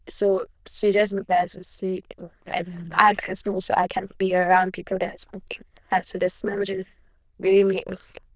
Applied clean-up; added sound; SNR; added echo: neural diffusion model UNIVERSE++.